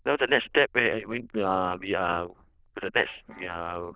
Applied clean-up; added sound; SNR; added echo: neural diffusion model UNIVERSE++.